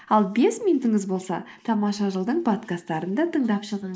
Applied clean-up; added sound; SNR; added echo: neural mask model Resemble Enhance denoiser.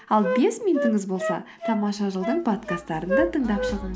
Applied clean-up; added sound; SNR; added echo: none; Wind instrument, woodwind instrument; 5 dB; none.